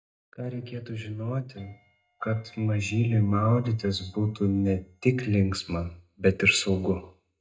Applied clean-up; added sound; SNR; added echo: neural mask model DeepFilterNet 3.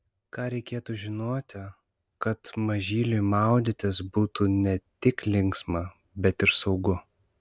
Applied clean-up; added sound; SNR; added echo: none; none; none; none.